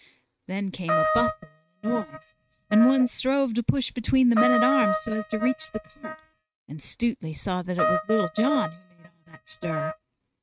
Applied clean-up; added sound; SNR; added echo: neural mask model RNNoise.